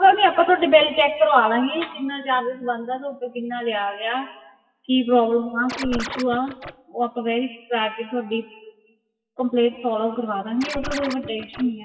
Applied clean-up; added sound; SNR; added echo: classical method WPE with log-MMSE.